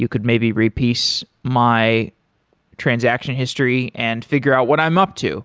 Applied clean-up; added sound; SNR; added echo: none; none; none; none.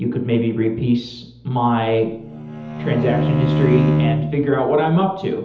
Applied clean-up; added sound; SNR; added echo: none; Bowed string instrument; 1 dB; reverberation time 0.8 s.